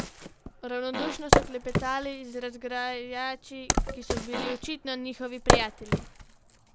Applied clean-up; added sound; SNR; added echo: none; Fart + Wood; -5 dB; none.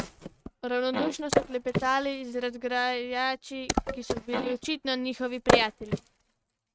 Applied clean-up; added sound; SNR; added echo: neural mask model RNNoise.